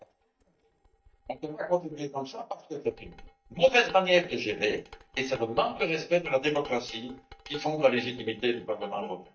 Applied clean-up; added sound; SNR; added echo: neural mask model DeepFilterNet 3.